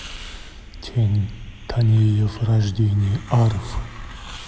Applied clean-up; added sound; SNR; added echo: none; Hiss; 18 dB; none.